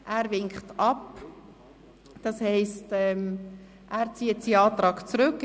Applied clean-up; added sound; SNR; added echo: none; none; none; none.